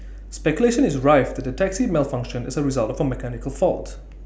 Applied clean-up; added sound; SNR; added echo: none; none; none; none.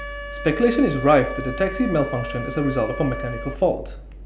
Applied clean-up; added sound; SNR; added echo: none; Wind instrument, woodwind instrument; 11 dB; none.